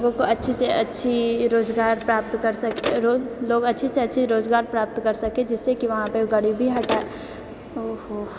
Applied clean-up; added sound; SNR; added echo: none; Telephone; 15 dB; none.